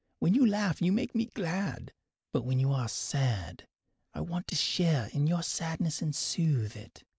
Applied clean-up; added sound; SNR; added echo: neural mask model Resemble Enhance denoiser.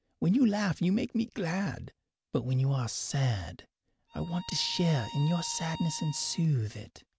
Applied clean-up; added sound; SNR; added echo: none; Bowed string instrument; 15 dB; none.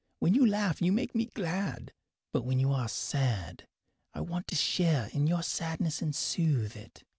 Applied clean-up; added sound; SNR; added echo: none; none; none; none.